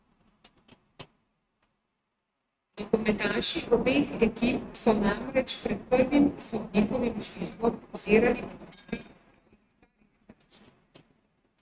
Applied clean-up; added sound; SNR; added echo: neural mask model RNNoise.